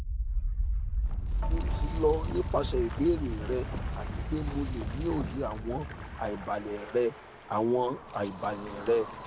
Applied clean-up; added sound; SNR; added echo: none; Wind; 1 dB; none.